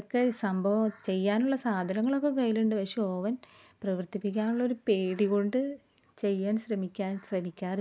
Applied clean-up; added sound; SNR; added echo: none; none; none; none.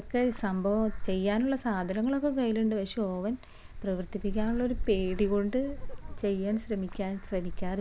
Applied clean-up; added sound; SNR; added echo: none; Wind; 7 dB; none.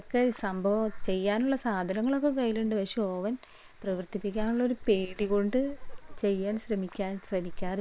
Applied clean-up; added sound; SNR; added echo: neural separator model SepFormer WHAM!.